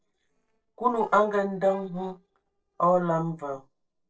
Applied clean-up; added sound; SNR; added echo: neural separator model SepFormer DNS4.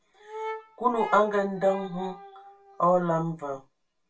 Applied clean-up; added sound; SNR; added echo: none; Brass instrument; 14 dB; reverberation time 0.2 s.